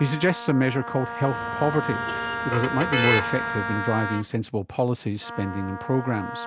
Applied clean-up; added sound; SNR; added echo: none; Wind instrument, woodwind instrument + Motor vehicle (road); 4 dB; none.